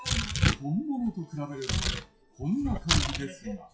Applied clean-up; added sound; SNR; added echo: classical method WPE with log-MMSE.